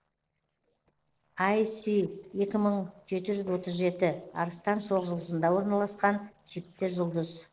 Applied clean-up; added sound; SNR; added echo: neural separator model SepFormer DNS4.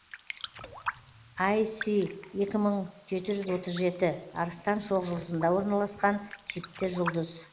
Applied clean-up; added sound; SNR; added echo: neural mask model Resemble Enhance denoiser.